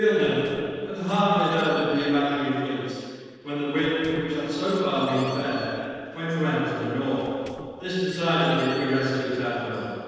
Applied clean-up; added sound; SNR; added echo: neural separator model SepFormer DNS4.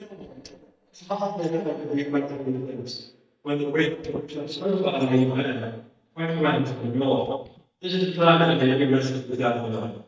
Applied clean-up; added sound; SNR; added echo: neural mask model DeepFilterNet 3.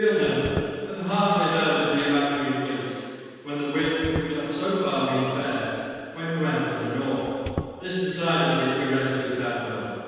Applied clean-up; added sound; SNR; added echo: none; Squeak; 14 dB; reverberation time 2.1 s.